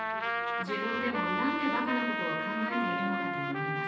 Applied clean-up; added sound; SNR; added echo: none; Trumpet; -2 dB; reverberation time 0.9 s.